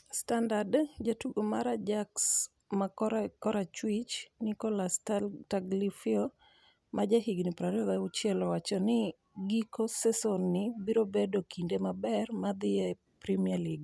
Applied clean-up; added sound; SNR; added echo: none; none; none; none.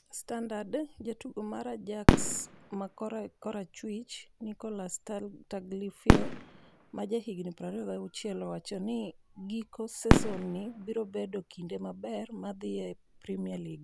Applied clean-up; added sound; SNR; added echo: none; Fireworks; -4 dB; none.